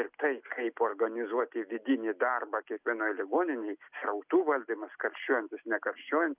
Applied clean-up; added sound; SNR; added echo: none; none; none; none.